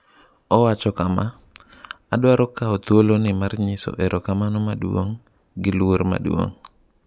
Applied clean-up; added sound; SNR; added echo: none; none; none; none.